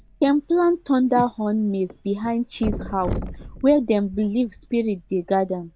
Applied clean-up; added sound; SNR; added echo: none; Whoosh, swoosh, swish + Thump, thud; 13 dB; none.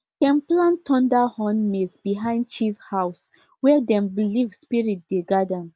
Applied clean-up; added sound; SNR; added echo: none; none; none; none.